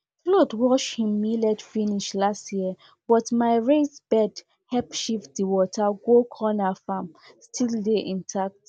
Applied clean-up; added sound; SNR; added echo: none; none; none; none.